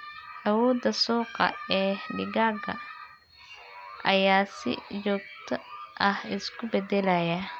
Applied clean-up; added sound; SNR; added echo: none; none; none; none.